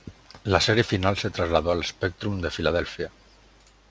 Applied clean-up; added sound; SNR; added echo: none; none; none; none.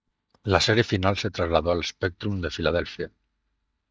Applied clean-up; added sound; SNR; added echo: neural mask model DeepFilterNet 3.